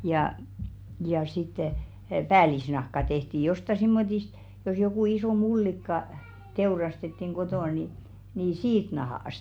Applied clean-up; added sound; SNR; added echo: none; none; none; none.